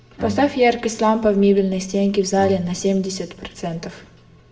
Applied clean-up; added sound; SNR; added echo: none; Bowed string instrument; 17 dB; reverberation time 0.6 s.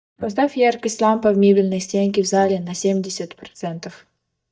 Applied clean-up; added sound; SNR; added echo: neural mask model DeepFilterNet 3.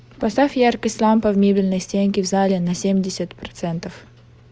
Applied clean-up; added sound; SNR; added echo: none; none; none; none.